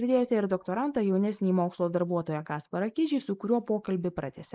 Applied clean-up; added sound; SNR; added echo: neural mask model Resemble Enhance denoiser.